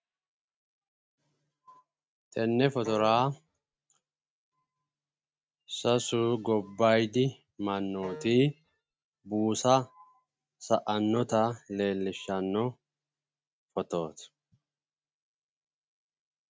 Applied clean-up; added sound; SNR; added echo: neural mask model RNNoise.